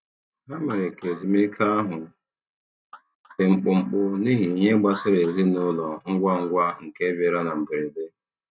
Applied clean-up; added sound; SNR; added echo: neural mask model RNNoise.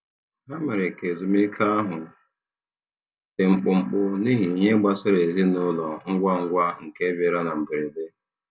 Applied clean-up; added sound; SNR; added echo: none; none; none; none.